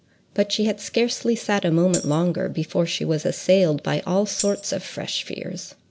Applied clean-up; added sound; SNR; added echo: none; Tambourine; 14 dB; none.